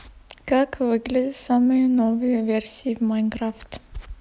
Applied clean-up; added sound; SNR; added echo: none; none; none; none.